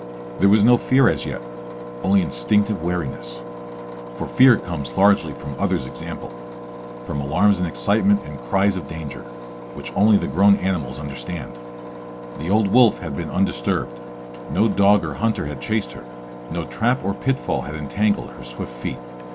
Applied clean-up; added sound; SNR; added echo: none; Engine; 12 dB; none.